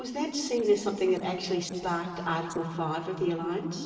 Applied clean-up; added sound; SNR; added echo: neural separator model SepFormer DNS4.